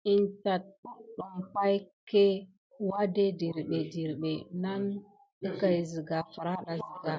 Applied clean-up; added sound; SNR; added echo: none; none; none; none.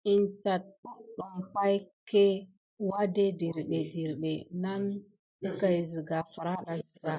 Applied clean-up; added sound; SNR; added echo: neural mask model Resemble Enhance denoiser.